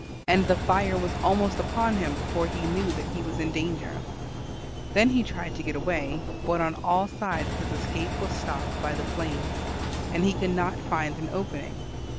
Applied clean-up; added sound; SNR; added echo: none; Engine; 3 dB; none.